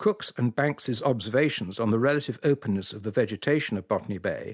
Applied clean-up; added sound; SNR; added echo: none; none; none; none.